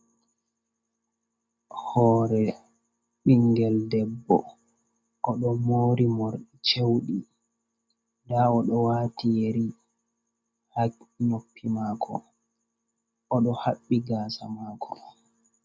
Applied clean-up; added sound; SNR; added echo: none; none; none; none.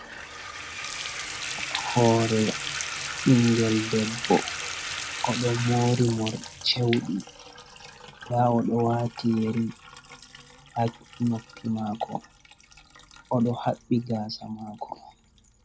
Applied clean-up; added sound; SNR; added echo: none; Bathtub (filling or washing) / Water tap, faucet; 10 dB; none.